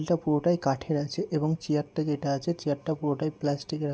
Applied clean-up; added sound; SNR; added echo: none; none; none; none.